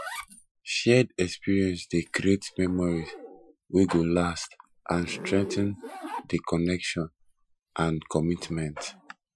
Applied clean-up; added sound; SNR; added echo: classical method Wiener filter.